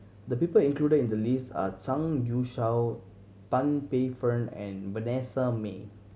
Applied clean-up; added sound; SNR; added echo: none; none; none; none.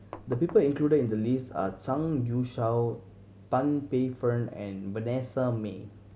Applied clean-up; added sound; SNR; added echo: none; Knock; 17 dB; none.